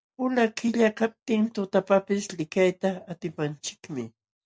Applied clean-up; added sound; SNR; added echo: none; none; none; none.